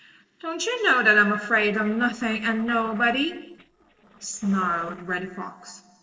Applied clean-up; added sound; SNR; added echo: neural separator model SepFormer DNS4.